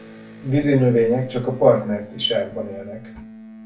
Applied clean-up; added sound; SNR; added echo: none; Electric guitar; 19 dB; reverberation time 0.2 s.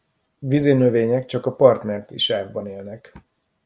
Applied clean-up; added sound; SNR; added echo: none; none; none; none.